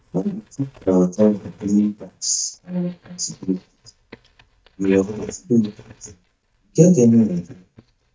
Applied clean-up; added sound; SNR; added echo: neural mask model DeepFilterNet 3.